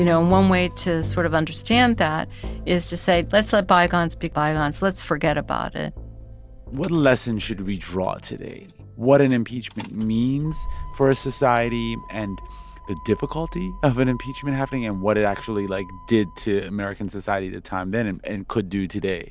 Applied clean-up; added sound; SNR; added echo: none; Motor vehicle (road); 17 dB; none.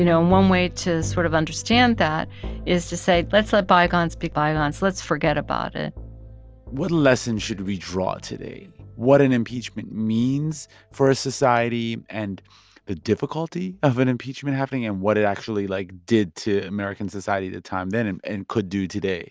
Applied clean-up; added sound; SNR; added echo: none; none; none; none.